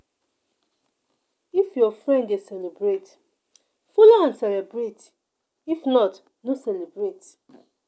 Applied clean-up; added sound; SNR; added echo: none; none; none; none.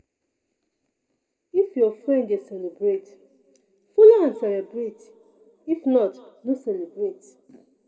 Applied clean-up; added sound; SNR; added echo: none; none; none; reverberation time 2.0 s.